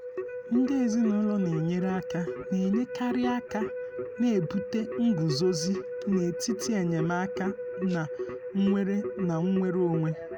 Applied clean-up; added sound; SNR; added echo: none; Keyboard (musical); 7 dB; none.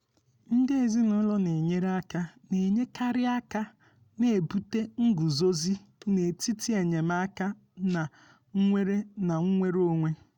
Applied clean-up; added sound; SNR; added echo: none; none; none; none.